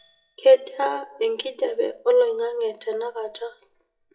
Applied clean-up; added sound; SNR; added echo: classical method WPE with log-MMSE.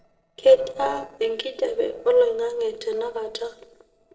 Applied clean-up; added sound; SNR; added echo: neural separator model SepFormer DNS4.